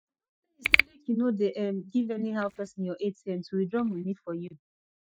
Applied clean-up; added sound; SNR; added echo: neural mask model DeepFilterNet 3.